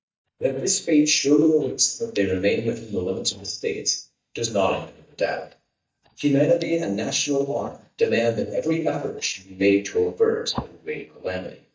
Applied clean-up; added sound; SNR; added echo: neural mask model DeepFilterNet 3.